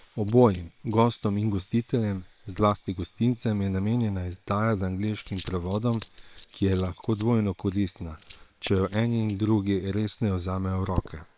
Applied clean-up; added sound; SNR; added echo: neural separator model SepFormer WHAM!.